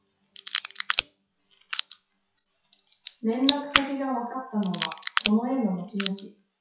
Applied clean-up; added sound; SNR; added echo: classical method WPE with log-MMSE.